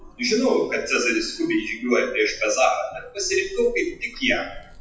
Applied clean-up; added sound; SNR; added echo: classical method WPE with log-MMSE.